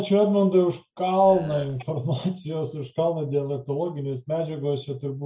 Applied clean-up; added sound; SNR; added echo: none; Burping, eructation; 15 dB; none.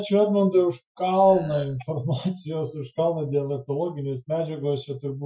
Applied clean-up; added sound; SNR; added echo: classical method Wiener filter.